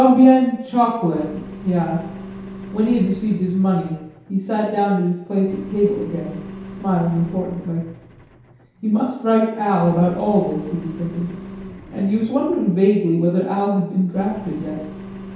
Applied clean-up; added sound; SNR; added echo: none; Engine; 16 dB; reverberation time 0.8 s.